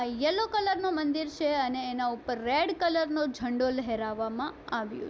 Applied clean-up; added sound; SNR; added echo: none; none; none; none.